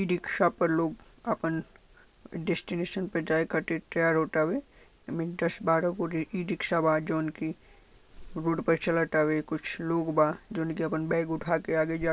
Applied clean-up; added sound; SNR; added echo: none; none; none; none.